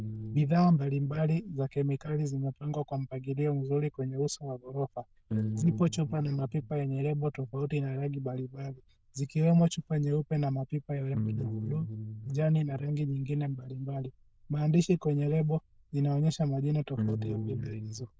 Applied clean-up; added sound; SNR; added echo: neural diffusion model UNIVERSE++.